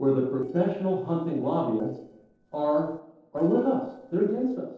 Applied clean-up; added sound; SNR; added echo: neural separator model SepFormer DNS4.